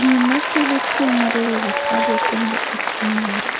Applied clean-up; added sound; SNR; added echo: none; Applause; 0 dB; none.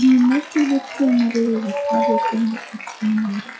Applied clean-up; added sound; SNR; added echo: classical method log-MMSE.